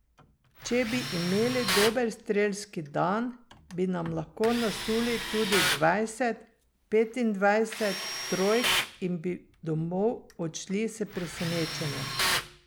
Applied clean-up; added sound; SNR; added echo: none; Tools; 6 dB; none.